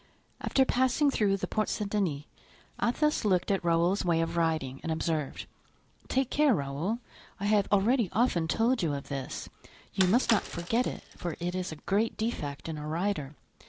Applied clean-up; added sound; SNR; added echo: none; Bicycle; 10 dB; none.